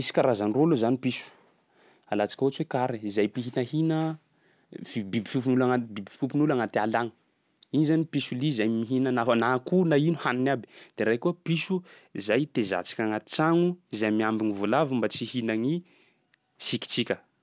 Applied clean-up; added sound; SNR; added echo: none; none; none; none.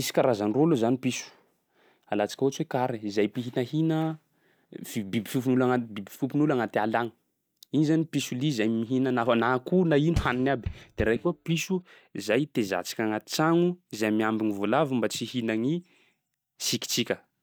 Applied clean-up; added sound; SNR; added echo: neural mask model DeepFilterNet 3.